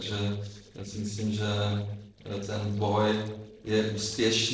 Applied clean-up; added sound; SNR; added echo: neural separator model SepFormer DNS4.